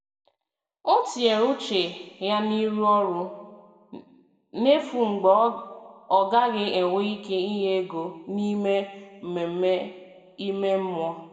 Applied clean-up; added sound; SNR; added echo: none; none; none; reverberation time 1.2 s.